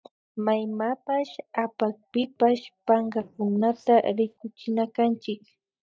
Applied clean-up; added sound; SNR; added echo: neural mask model DeepFilterNet 3.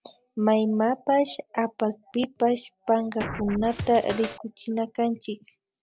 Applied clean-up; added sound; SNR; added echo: none; Scratching (performance technique); 8 dB; none.